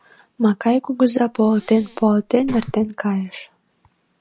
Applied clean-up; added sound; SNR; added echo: none; Breathing; 18 dB; none.